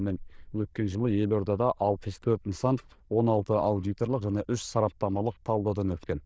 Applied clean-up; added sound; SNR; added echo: neural diffusion model UNIVERSE++.